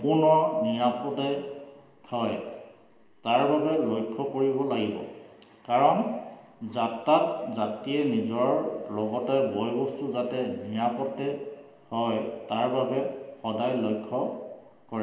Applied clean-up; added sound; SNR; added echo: none; none; none; reverberation time 1.1 s.